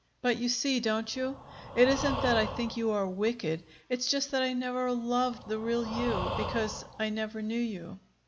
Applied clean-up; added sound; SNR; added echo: none; Breathing; 8 dB; none.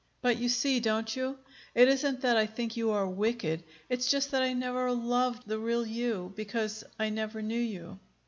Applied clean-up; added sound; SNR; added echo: none; none; none; none.